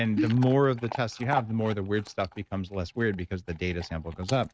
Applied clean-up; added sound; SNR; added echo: neural mask model RNNoise.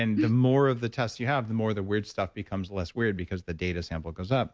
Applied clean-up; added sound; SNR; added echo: none; none; none; none.